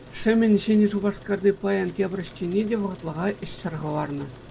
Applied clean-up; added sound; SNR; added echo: none; Truck; 20 dB; none.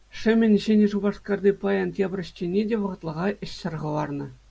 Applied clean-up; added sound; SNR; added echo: none; none; none; none.